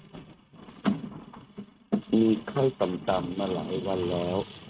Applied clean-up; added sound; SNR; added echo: neural mask model RNNoise.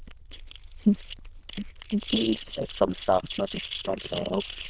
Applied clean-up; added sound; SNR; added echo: neural diffusion model UNIVERSE++.